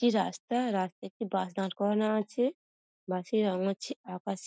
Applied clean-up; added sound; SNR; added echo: none; none; none; none.